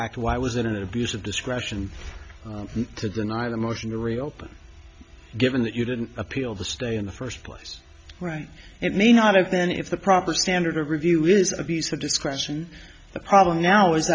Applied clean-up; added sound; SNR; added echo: none; none; none; none.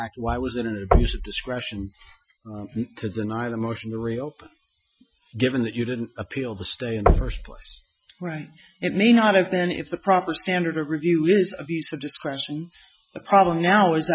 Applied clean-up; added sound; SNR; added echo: classical method Wiener filter.